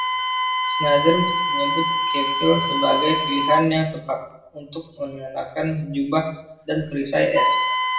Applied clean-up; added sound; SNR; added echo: none; Wind instrument, woodwind instrument; 1 dB; reverberation time 0.7 s.